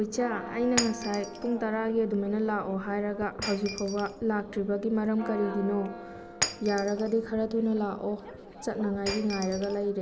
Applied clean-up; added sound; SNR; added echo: none; Church bell + Shatter; 10 dB; none.